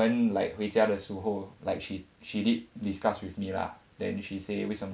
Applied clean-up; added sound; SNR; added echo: none; none; none; none.